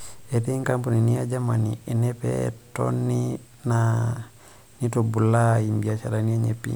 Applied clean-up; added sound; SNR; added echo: none; none; none; none.